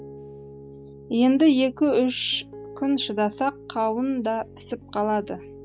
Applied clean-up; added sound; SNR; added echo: none; Piano; 18 dB; none.